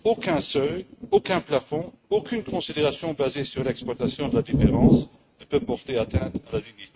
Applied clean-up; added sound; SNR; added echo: neural mask model RNNoise.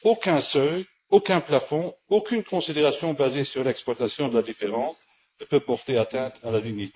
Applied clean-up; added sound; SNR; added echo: neural mask model Resemble Enhance denoiser.